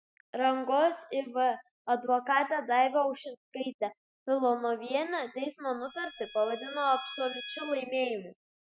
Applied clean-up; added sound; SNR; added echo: classical method Wiener filter.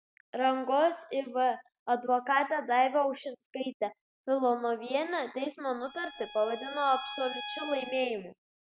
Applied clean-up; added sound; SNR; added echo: none; Bowed string instrument; 12 dB; none.